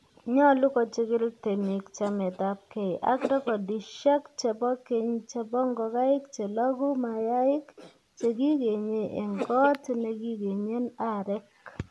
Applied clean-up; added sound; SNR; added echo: none; Cough; 15 dB; none.